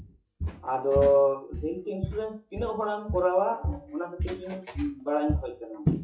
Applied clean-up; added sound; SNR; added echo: classical method WPE with log-MMSE.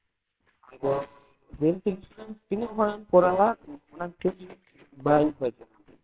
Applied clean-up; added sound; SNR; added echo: neural separator model SepFormer WHAMR!.